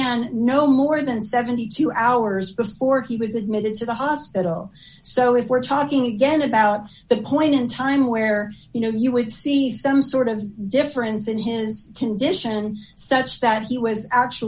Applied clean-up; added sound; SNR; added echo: none; none; none; none.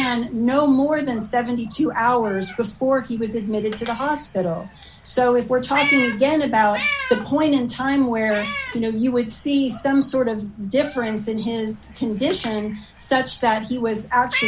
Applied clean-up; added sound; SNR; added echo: none; Meow; 11 dB; none.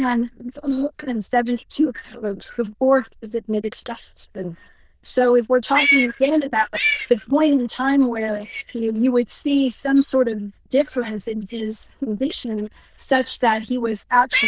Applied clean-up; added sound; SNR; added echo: neural diffusion model UNIVERSE++.